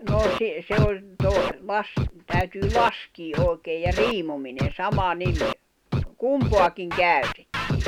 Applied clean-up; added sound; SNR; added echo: none; Scratching (performance technique); 1 dB; none.